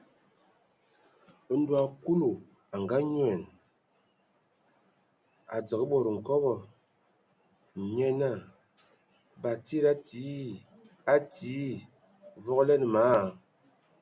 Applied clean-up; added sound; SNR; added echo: none; none; none; none.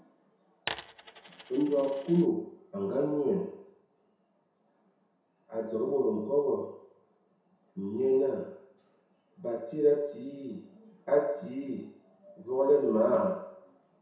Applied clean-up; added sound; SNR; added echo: none; Coin (dropping); 13 dB; reverberation time 0.7 s.